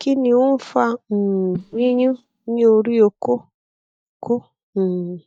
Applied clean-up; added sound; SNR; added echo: neural mask model DeepFilterNet 3.